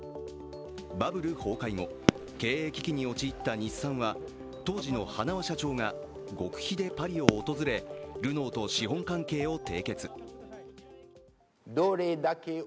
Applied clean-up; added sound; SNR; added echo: none; Fireworks; 0 dB; none.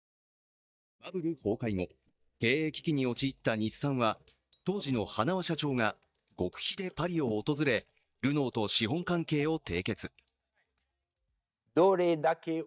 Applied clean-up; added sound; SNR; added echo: neural mask model DeepFilterNet 3.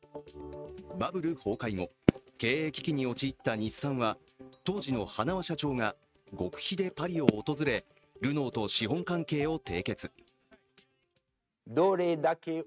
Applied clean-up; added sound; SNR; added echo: neural mask model RNNoise.